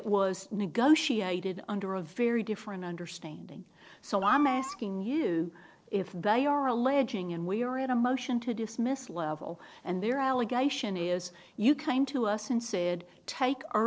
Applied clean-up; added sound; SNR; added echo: neural separator model SepFormer DNS4.